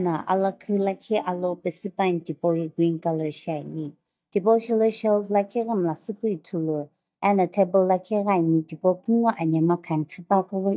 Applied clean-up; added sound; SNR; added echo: neural mask model DeepFilterNet 3.